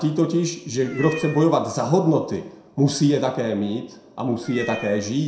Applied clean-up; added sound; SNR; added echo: none; Meow; 15 dB; reverberation time 0.6 s.